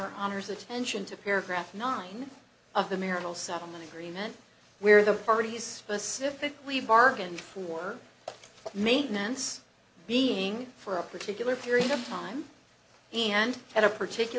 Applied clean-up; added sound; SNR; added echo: none; Snare drum; 9 dB; none.